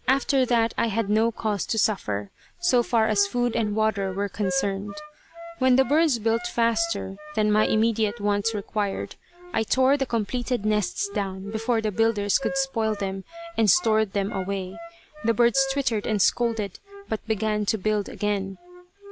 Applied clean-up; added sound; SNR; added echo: none; Wind instrument, woodwind instrument; 15 dB; none.